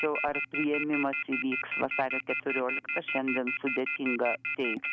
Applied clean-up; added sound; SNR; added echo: none; Telephone; 2 dB; none.